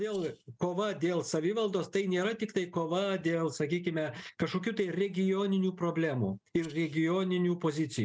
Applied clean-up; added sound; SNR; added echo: neural mask model RNNoise.